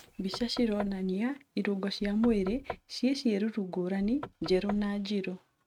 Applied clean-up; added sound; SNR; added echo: neural mask model RNNoise.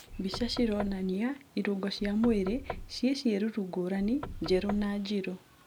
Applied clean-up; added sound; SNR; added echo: none; Knock / Wood; 12 dB; none.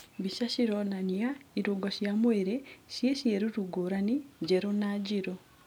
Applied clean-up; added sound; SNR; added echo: none; none; none; none.